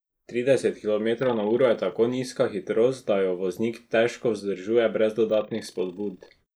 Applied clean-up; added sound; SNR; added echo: neural mask model Resemble Enhance denoiser.